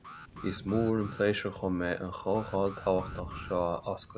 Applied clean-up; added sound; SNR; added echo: none; Alarm + Thunder / Rain; 13 dB; none.